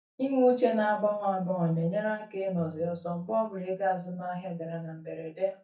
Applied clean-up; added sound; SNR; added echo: neural mask model DeepFilterNet 3.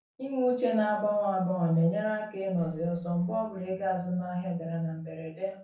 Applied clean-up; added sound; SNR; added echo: neural separator model SepFormer DNS4.